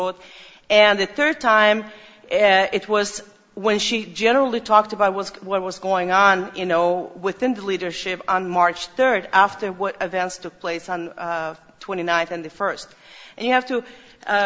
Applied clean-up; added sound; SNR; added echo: none; none; none; none.